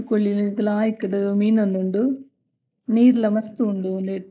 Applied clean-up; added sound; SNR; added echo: neural mask model Resemble Enhance denoiser.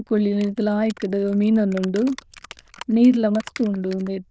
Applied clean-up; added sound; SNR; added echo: neural diffusion model UNIVERSE++.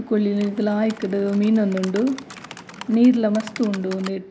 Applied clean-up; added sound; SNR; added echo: none; Typing; 18 dB; none.